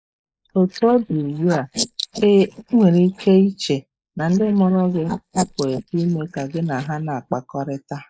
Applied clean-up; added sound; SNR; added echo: neural mask model Resemble Enhance denoiser.